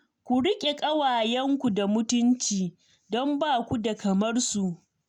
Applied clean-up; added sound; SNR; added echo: none; none; none; none.